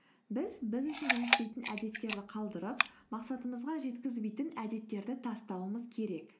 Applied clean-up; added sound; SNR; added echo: none; Camera; -5 dB; none.